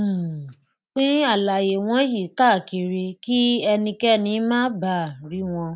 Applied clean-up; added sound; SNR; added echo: none; none; none; none.